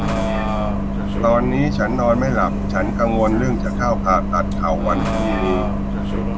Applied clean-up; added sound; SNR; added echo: none; Bus; -1 dB; none.